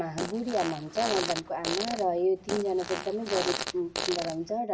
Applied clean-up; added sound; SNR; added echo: none; Fart; 6 dB; reverberation time 0.5 s.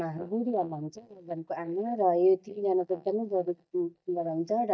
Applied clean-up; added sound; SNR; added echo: neural mask model DeepFilterNet 3.